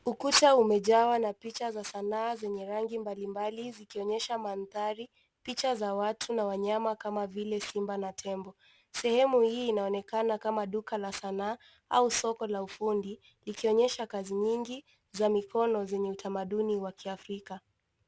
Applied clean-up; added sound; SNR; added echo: none; none; none; none.